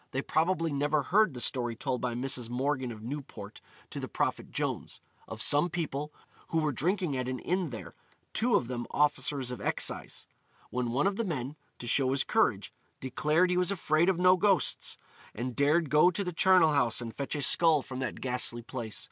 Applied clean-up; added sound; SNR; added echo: none; none; none; none.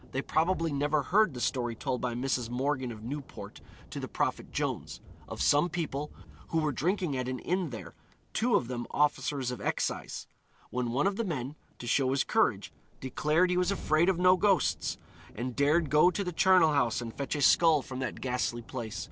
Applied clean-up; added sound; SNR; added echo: none; Thunderstorm; 19 dB; none.